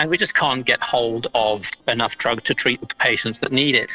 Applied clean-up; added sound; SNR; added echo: neural separator model SepFormer DNS4.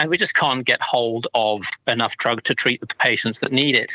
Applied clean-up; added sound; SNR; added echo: none; none; none; none.